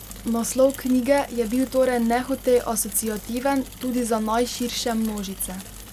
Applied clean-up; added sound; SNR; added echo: none; Mechanisms / Bicycle; 16 dB; none.